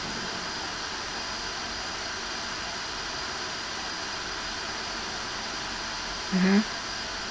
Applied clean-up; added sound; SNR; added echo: none; none; none; none.